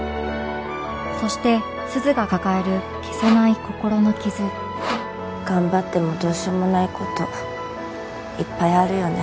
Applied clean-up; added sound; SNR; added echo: none; Sawing; 12 dB; none.